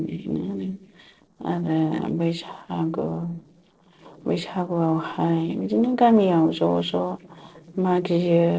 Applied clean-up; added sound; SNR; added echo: neural separator model SepFormer DNS4.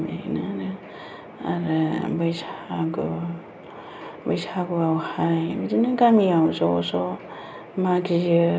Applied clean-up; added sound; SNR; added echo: none; none; none; none.